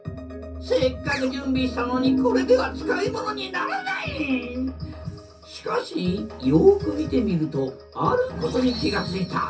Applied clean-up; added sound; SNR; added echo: none; none; none; reverberation time 0.3 s.